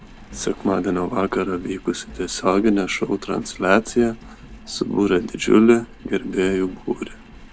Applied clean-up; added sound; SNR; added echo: none; Engine; 19 dB; none.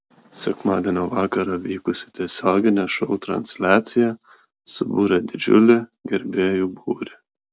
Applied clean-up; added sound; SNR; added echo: none; none; none; none.